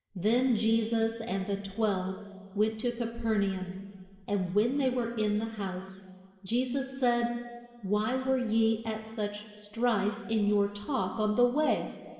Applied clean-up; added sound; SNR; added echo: none; none; none; reverberation time 2.1 s.